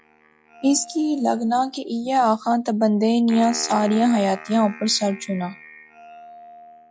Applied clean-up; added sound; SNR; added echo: classical method log-MMSE.